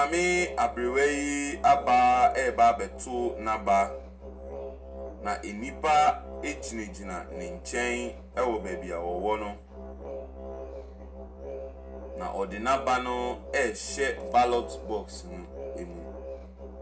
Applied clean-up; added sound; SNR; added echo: none; Musical instrument; 11 dB; reverberation time 0.2 s.